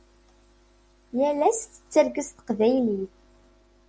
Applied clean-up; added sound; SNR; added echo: none; none; none; none.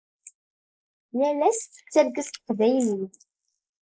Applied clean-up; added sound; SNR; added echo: neural mask model Resemble Enhance denoiser.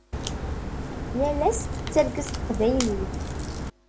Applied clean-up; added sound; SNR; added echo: none; Crack; 2 dB; none.